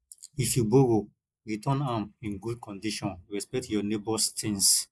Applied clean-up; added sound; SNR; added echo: neural mask model Resemble Enhance denoiser.